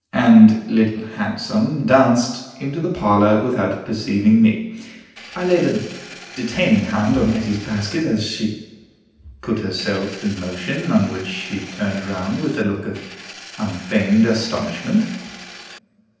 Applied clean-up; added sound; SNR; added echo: none; Engine; 18 dB; reverberation time 0.9 s.